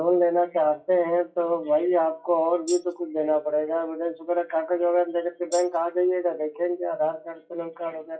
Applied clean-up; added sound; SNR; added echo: classical method WPE with log-MMSE.